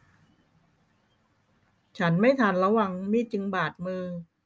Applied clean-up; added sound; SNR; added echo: none; none; none; none.